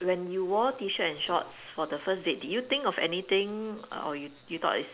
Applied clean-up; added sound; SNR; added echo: none; none; none; none.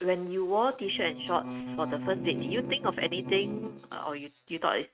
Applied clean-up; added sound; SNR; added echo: neural mask model RNNoise.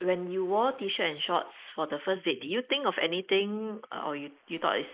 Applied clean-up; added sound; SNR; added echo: neural mask model Resemble Enhance denoiser.